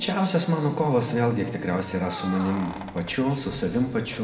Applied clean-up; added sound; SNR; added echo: none; Keys jangling; 17 dB; reverberation time 1.6 s.